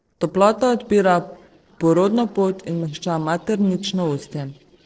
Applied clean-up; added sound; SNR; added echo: neural separator model SepFormer DNS4.